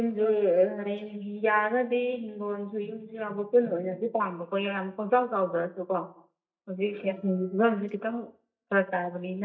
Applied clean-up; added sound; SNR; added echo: neural mask model DeepFilterNet 3.